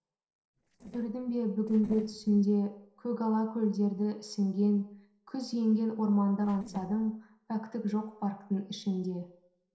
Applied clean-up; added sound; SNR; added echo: neural separator model SepFormer DNS4.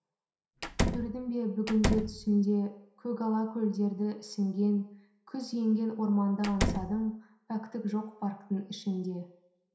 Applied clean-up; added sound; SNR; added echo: none; Slam; 1 dB; reverberation time 0.7 s.